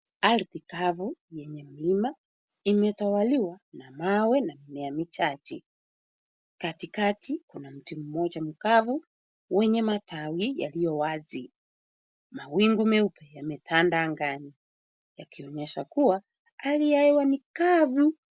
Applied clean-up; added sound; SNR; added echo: none; none; none; none.